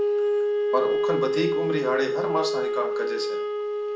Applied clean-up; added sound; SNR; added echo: none; Wind instrument, woodwind instrument; -4 dB; reverberation time 0.4 s.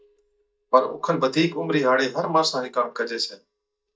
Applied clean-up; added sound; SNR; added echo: neural mask model DeepFilterNet 3.